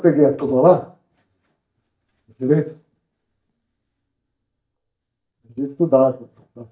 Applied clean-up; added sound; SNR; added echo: neural mask model DeepFilterNet 3.